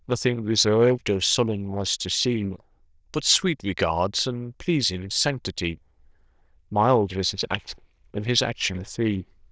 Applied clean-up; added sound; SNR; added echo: neural diffusion model UNIVERSE++.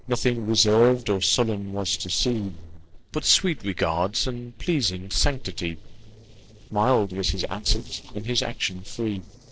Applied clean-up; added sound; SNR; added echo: neural separator model SepFormer DNS4.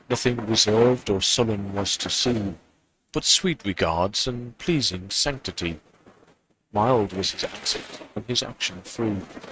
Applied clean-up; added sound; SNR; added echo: neural mask model RNNoise.